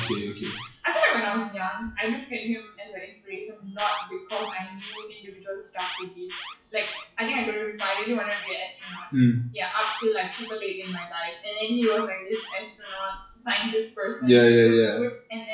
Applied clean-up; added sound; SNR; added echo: classical method WPE with log-MMSE.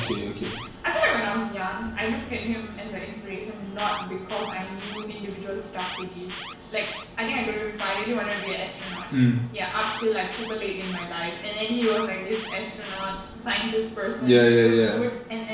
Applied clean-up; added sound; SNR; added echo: none; Alarm; 15 dB; reverberation time 0.5 s.